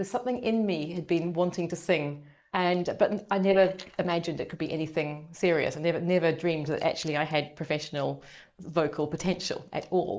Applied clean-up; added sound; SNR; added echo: neural mask model Resemble Enhance denoiser.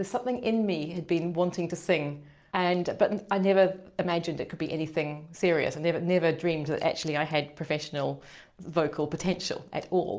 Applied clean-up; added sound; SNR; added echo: none; none; none; none.